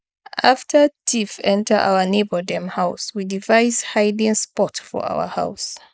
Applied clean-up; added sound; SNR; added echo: neural mask model Resemble Enhance denoiser.